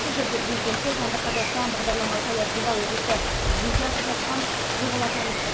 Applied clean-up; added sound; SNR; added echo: none; Rain; -4 dB; reverberation time 0.2 s.